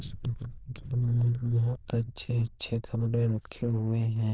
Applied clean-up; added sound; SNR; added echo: neural diffusion model UNIVERSE++.